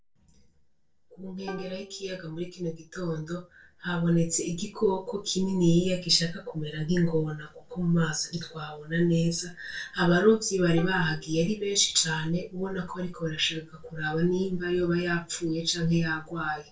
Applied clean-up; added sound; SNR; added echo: neural separator model SepFormer DNS4.